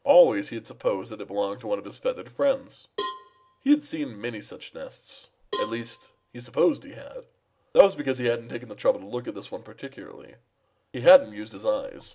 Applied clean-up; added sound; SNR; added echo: none; Cowbell; 13 dB; none.